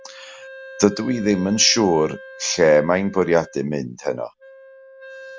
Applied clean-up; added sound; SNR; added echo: none; Wind instrument, woodwind instrument; 19 dB; none.